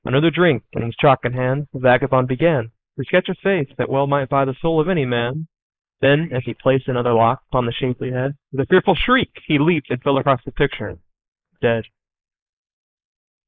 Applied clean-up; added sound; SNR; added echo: neural mask model Resemble Enhance denoiser.